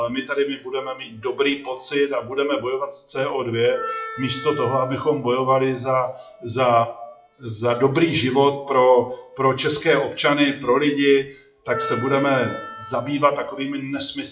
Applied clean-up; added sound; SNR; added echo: classical method WPE with log-MMSE.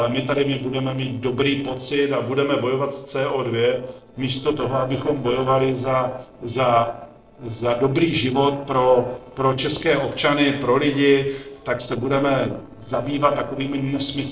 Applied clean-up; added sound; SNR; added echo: neural separator model SepFormer DNS4.